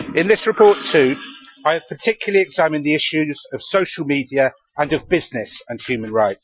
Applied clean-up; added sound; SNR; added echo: classical method Wiener filter.